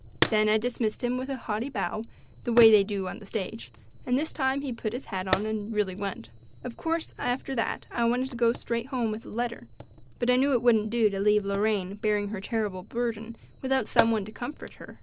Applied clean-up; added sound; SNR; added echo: none; Fire; 11 dB; none.